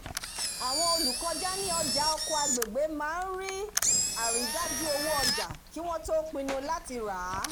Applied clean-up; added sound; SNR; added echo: none; Engine; -1 dB; none.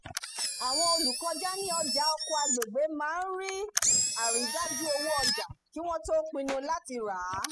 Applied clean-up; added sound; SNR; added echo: classical method spectral subtraction.